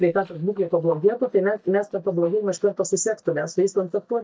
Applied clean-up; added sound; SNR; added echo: neural mask model DeepFilterNet 3.